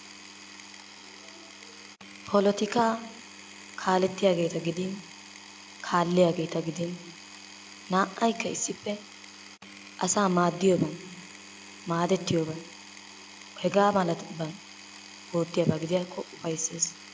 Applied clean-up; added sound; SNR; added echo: none; Power tool; 17 dB; none.